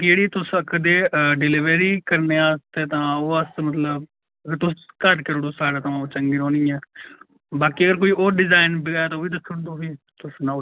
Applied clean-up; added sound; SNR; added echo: none; none; none; none.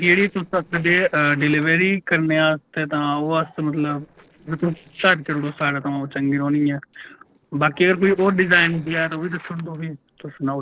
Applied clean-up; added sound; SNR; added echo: neural separator model SepFormer DNS4.